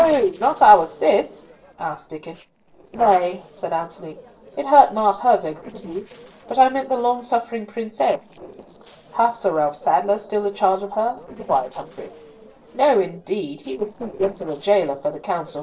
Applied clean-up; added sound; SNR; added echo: neural separator model SepFormer DNS4.